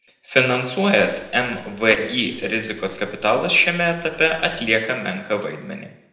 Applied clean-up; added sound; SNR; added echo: neural separator model SepFormer DNS4.